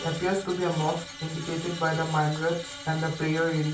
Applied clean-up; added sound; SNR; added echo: none; Screech; 12 dB; reverberation time 0.2 s.